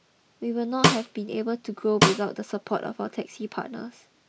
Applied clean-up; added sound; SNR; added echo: none; Snare drum; -5 dB; none.